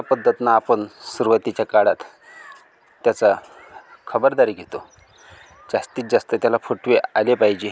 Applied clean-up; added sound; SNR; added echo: none; none; none; none.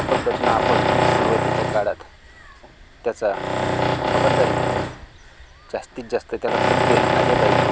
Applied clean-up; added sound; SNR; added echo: none; Tools; -5 dB; none.